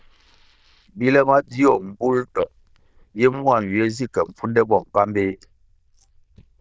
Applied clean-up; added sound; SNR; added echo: neural diffusion model UNIVERSE++.